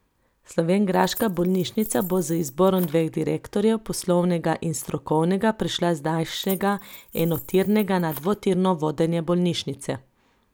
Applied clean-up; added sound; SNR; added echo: none; Keys jangling; 17 dB; none.